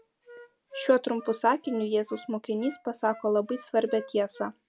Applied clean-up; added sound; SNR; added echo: none; Wind instrument, woodwind instrument; 19 dB; none.